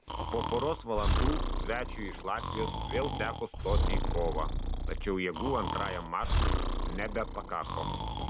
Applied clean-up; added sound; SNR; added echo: none; Breathing; -4 dB; none.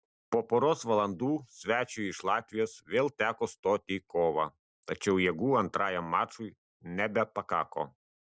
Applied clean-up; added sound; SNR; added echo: none; none; none; none.